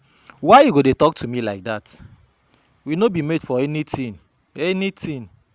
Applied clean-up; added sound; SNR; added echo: none; none; none; none.